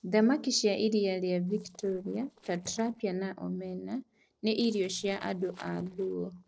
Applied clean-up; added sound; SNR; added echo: neural separator model SepFormer DNS4.